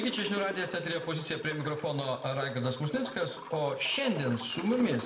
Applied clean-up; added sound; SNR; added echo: none; Toilet flush / Gurgling; 12 dB; reverberation time 0.9 s.